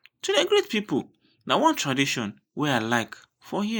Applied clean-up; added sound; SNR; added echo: neural mask model Resemble Enhance denoiser.